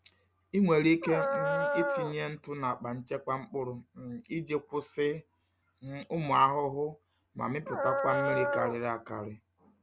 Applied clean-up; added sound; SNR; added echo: none; Dog; -1 dB; none.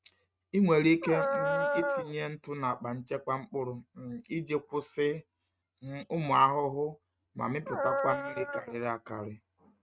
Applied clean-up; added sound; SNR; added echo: neural mask model RNNoise.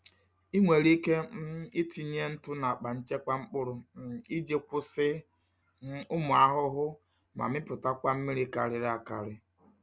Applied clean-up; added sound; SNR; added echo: none; none; none; none.